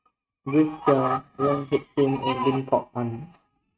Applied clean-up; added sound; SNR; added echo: neural mask model RNNoise.